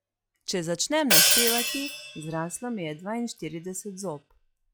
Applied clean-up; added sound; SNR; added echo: classical method log-MMSE.